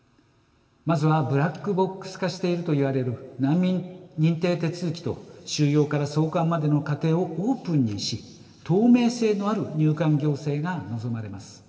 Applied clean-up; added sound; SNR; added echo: none; none; none; reverberation time 3.0 s.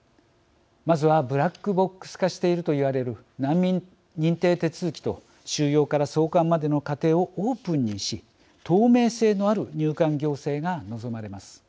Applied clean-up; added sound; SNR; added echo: none; none; none; none.